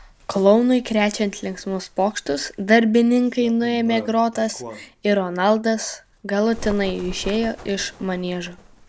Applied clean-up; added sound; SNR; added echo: none; Bird; 18 dB; none.